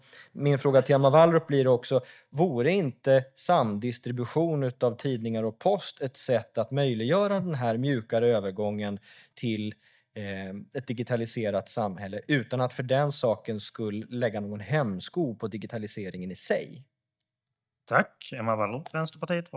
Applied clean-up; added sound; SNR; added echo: neural mask model DeepFilterNet 3.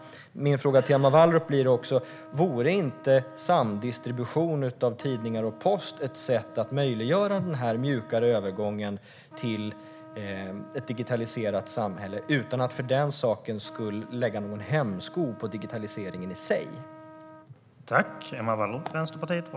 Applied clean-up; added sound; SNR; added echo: none; Trumpet; 19 dB; none.